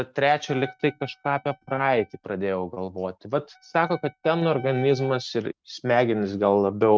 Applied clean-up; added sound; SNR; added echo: neural mask model RNNoise.